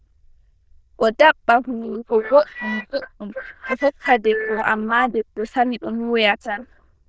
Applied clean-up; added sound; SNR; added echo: neural diffusion model UNIVERSE++.